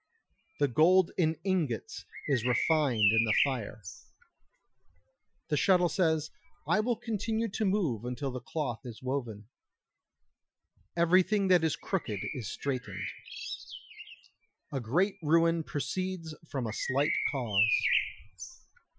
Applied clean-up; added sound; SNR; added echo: classical method Wiener filter.